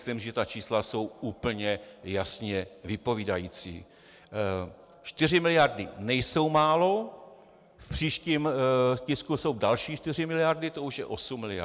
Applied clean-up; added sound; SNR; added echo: none; none; none; none.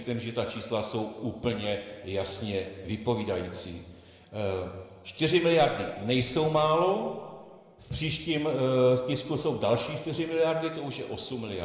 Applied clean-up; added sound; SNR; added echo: none; none; none; reverberation time 1.6 s.